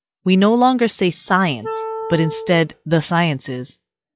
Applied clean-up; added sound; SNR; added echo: classical method log-MMSE.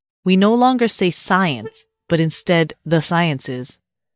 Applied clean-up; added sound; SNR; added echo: neural mask model DeepFilterNet 3.